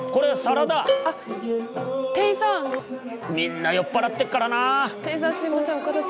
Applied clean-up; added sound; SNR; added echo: none; none; none; none.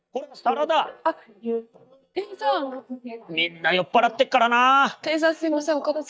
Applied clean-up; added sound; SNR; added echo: neural mask model DeepFilterNet 3.